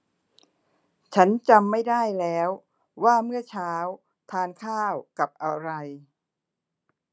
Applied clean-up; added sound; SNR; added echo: none; none; none; none.